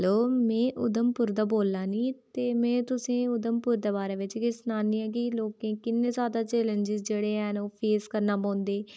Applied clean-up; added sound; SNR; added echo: none; none; none; none.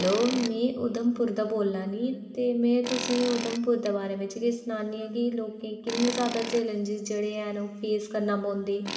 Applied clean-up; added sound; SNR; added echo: none; Tools; 12 dB; reverberation time 2.5 s.